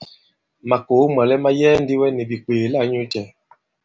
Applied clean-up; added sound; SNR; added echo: none; none; none; none.